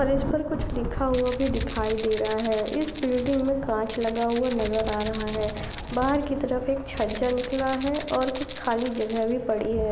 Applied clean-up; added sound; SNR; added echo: none; Rattle (instrument) + Rain / Thunderstorm; 6 dB; none.